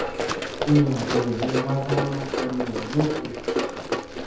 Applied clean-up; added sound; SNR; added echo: none; Run; 2 dB; reverberation time 0.8 s.